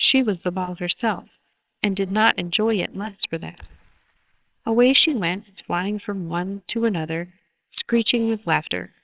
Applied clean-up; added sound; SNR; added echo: neural separator model SepFormer WHAMR!.